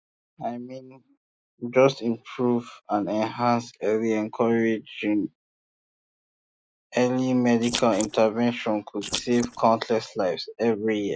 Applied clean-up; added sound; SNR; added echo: neural mask model Resemble Enhance denoiser.